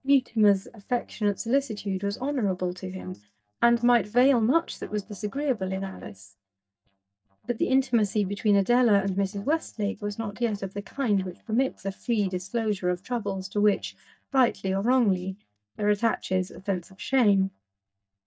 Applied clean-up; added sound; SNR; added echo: neural mask model DeepFilterNet 3.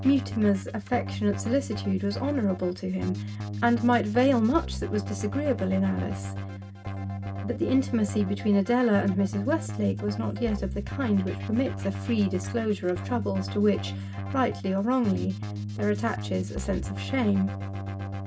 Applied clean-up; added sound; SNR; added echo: none; Keyboard (musical); 7 dB; reverberation time 0.4 s.